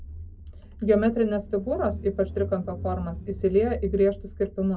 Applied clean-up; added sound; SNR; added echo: none; Engine / Car; 11 dB; reverberation time 0.4 s.